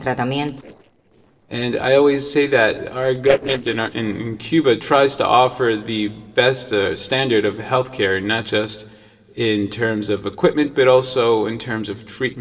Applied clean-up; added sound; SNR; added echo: neural separator model SepFormer DNS4.